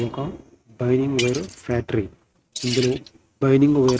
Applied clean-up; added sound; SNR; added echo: neural mask model RNNoise.